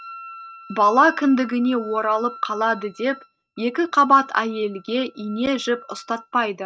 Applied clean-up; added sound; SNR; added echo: neural mask model RNNoise.